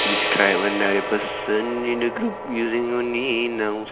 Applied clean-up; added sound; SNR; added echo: none; Gong; 5 dB; none.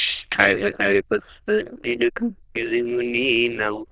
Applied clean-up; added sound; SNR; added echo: neural diffusion model UNIVERSE++.